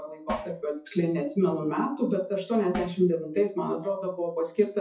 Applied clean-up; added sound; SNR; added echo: classical method WPE with log-MMSE.